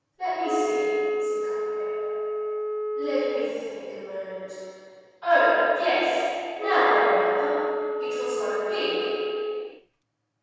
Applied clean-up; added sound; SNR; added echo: none; Wind instrument, woodwind instrument; 1 dB; reverberation time 2.2 s.